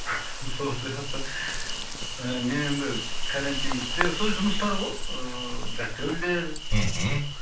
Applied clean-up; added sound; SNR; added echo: none; Insect; -1 dB; reverberation time 0.3 s.